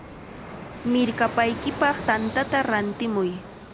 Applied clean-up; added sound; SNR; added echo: none; Fixed-wing aircraft, airplane; 11 dB; none.